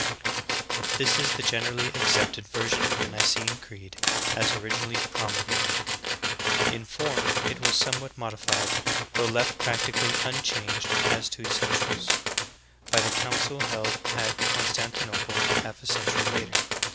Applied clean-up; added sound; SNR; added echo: none; Tools; -5 dB; none.